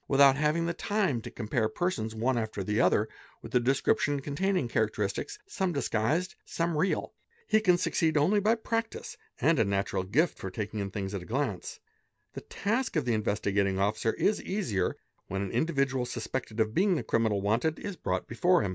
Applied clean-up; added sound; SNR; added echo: none; none; none; none.